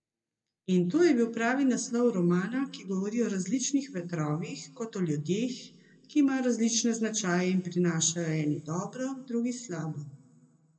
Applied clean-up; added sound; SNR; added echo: none; none; none; reverberation time 1.0 s.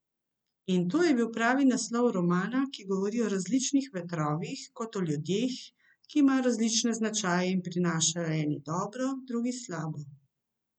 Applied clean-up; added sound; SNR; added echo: none; none; none; none.